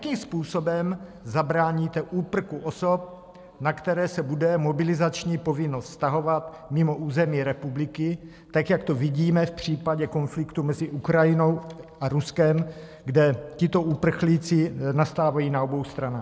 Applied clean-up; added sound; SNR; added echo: none; none; none; none.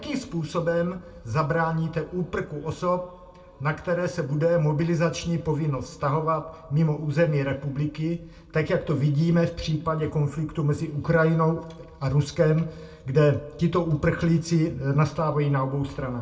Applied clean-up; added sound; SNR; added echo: none; none; none; reverberation time 0.2 s.